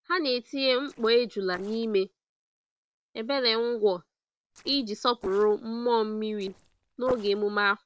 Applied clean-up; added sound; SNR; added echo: neural separator model SepFormer DNS4.